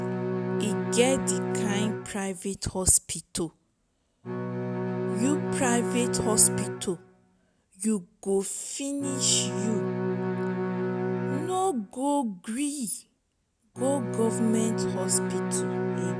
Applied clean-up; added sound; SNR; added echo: none; Bowed string instrument; 2 dB; none.